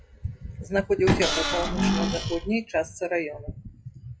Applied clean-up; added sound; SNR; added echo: classical method WPE with log-MMSE.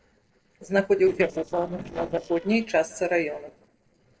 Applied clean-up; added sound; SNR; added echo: neural separator model SepFormer DNS4.